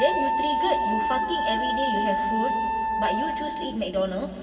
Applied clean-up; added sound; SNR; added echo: none; Wind instrument, woodwind instrument; -2 dB; reverberation time 2.7 s.